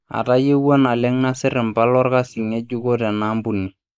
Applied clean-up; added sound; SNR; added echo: neural mask model Resemble Enhance denoiser.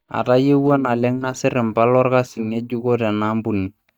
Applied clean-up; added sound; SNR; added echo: neural mask model DeepFilterNet 3.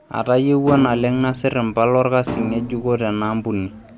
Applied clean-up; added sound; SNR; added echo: none; Thump, thud; 10 dB; none.